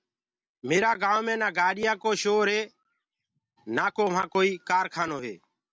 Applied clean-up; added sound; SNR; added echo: none; none; none; none.